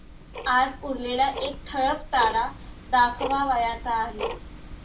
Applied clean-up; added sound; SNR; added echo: none; Tick-tock; 11 dB; reverberation time 0.2 s.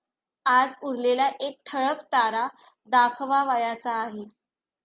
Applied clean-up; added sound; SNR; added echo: none; none; none; none.